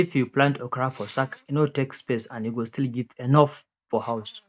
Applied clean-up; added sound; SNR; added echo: neural mask model DeepFilterNet 3.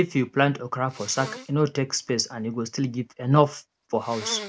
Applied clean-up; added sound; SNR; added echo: none; Sneeze; 18 dB; none.